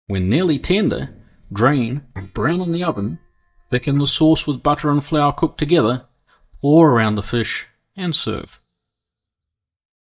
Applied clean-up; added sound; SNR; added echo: neural mask model DeepFilterNet 3.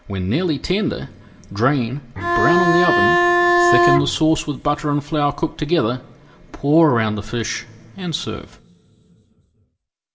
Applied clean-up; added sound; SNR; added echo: none; Bowed string instrument; -5 dB; reverberation time 0.4 s.